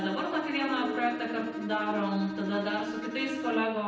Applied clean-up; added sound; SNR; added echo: none; Bowed string instrument; 5 dB; reverberation time 0.9 s.